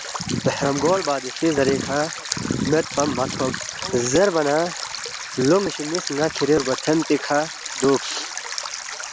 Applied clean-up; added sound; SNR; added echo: none; Stream; 9 dB; none.